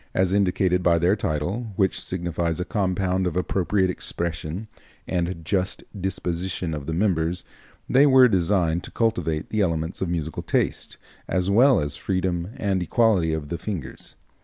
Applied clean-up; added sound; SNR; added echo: none; none; none; none.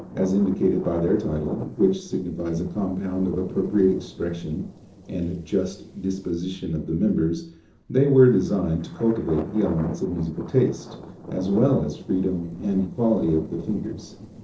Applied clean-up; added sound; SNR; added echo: neural separator model SepFormer DNS4.